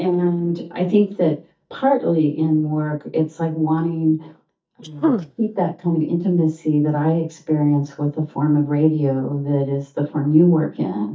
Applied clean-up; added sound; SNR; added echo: neural mask model DeepFilterNet 3.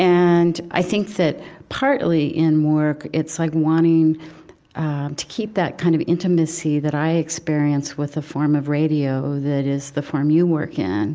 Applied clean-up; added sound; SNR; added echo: none; none; none; none.